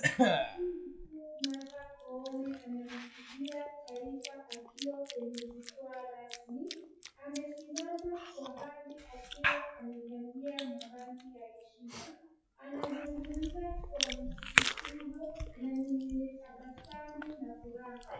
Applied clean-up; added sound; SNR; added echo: classical method WPE with log-MMSE.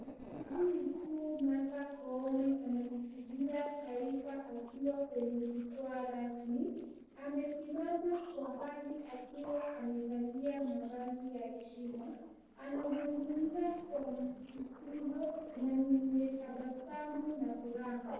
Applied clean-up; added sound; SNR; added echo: neural separator model SepFormer DNS4.